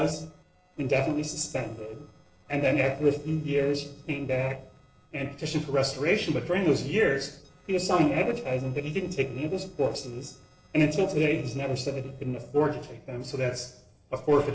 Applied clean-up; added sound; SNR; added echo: neural separator model SepFormer DNS4.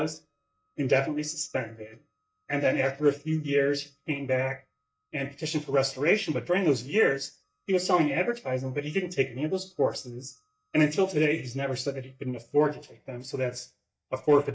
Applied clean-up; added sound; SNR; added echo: neural mask model DeepFilterNet 3.